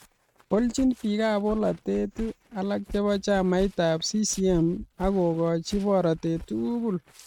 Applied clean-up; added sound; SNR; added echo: neural mask model RNNoise.